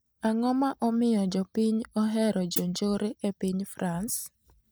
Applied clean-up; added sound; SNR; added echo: neural mask model DeepFilterNet 3.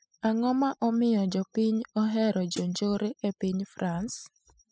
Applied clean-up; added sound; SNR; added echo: classical method spectral subtraction.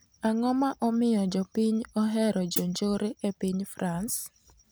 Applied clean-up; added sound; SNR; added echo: none; Hi-hat; 6 dB; none.